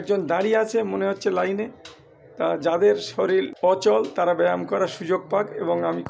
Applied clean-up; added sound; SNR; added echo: none; none; none; none.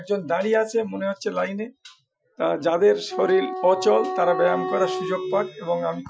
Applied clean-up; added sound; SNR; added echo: classical method Wiener filter.